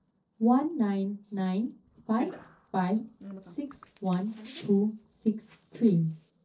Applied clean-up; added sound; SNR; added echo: neural separator model SepFormer DNS4.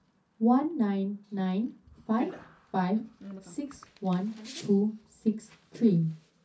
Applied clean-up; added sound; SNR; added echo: none; Bicycle; 20 dB; reverberation time 0.3 s.